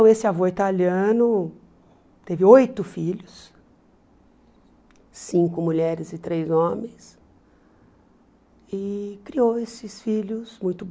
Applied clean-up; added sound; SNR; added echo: none; none; none; none.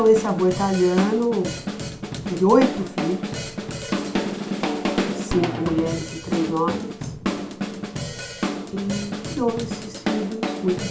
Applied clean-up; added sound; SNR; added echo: none; Drum kit; 4 dB; reverberation time 0.2 s.